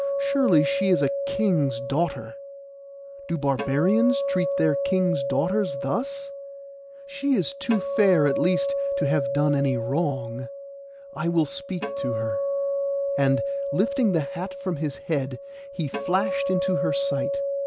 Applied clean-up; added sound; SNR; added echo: none; Acoustic guitar; 2 dB; none.